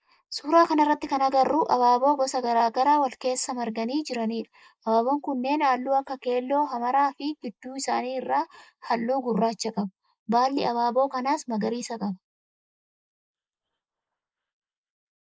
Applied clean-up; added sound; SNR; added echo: neural mask model Resemble Enhance denoiser.